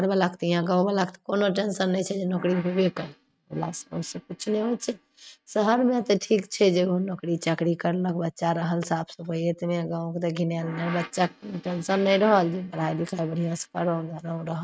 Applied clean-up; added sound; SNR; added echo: neural mask model RNNoise.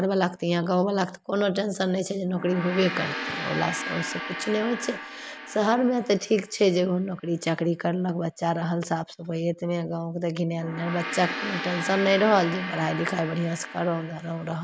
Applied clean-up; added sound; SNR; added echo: none; Gong; 11 dB; none.